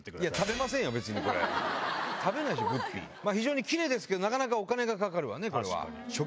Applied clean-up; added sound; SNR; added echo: none; none; none; none.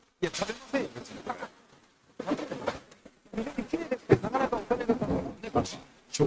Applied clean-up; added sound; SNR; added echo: neural mask model RNNoise.